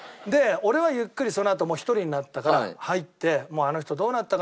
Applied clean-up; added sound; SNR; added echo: none; none; none; none.